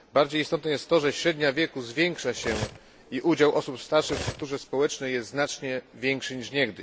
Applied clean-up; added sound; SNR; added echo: none; Cutlery, silverware; 11 dB; none.